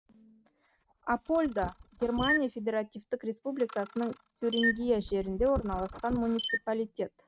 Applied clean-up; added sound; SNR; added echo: neural mask model RNNoise.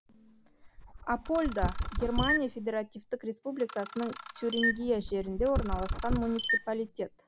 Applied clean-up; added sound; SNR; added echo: none; Dog + Camera; 2 dB; none.